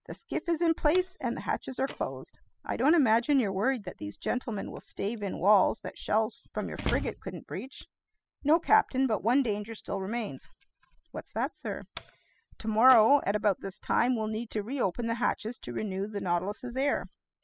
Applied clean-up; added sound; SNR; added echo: classical method spectral subtraction.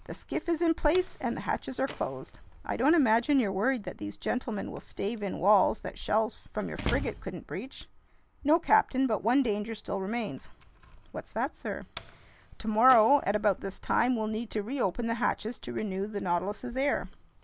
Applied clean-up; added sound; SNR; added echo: none; Slam; 17 dB; none.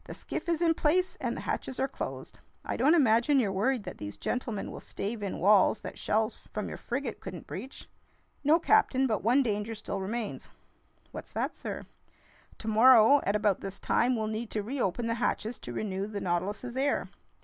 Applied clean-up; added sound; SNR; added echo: none; none; none; none.